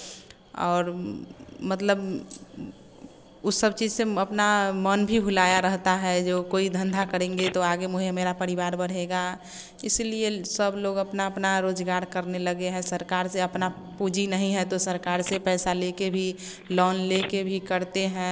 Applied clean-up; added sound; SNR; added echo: none; Telephone; 17 dB; none.